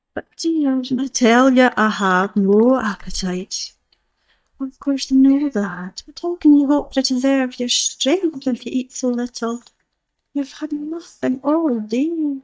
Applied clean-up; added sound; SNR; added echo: neural mask model DeepFilterNet 3.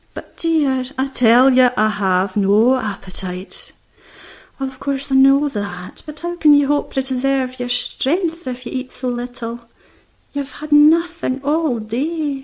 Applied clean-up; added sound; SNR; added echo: none; none; none; none.